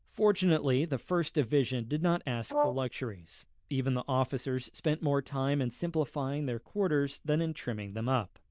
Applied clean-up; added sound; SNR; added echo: neural diffusion model UNIVERSE++.